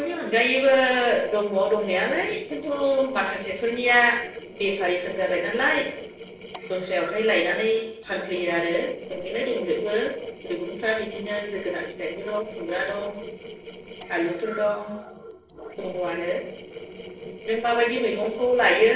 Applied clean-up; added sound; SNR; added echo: neural separator model SepFormer DNS4.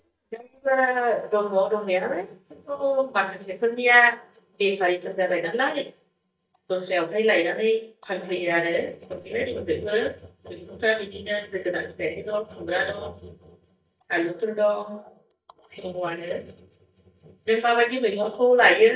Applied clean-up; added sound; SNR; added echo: neural mask model DeepFilterNet 3.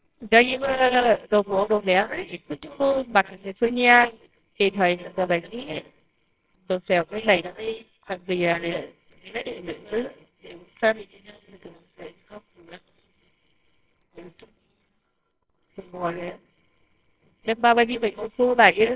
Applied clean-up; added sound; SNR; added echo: neural separator model SepFormer WHAMR!.